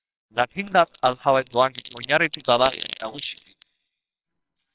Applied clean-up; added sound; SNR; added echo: neural separator model SepFormer WHAMR!.